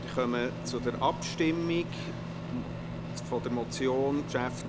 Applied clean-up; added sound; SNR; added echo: none; Microwave oven; 6 dB; none.